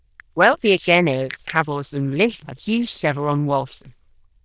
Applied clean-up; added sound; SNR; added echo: neural diffusion model UNIVERSE++.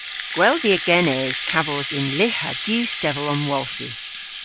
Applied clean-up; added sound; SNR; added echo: none; Rattle (instrument); 3 dB; none.